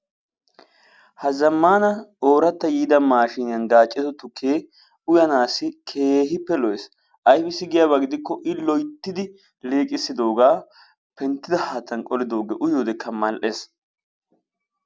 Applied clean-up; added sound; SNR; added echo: none; none; none; none.